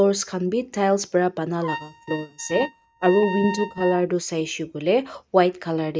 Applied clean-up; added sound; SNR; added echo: neural mask model RNNoise.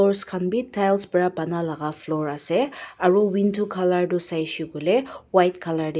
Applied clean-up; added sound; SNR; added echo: neural mask model Resemble Enhance denoiser.